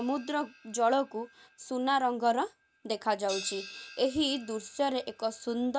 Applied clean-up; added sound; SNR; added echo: none; Crash cymbal; 18 dB; none.